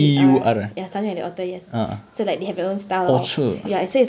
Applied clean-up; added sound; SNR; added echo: none; none; none; none.